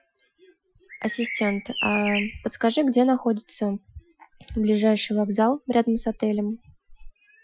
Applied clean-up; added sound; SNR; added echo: classical method Wiener filter.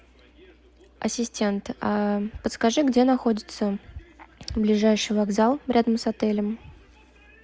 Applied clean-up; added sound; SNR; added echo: none; none; none; none.